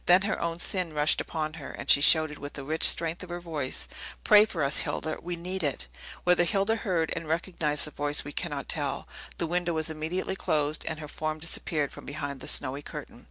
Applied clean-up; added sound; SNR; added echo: none; none; none; none.